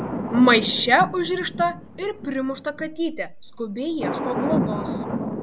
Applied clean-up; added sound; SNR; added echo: none; Thunder; 6 dB; none.